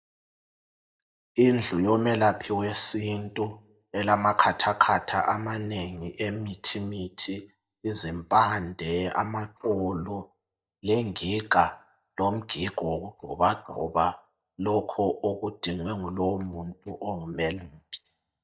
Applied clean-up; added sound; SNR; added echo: neural mask model DeepFilterNet 3.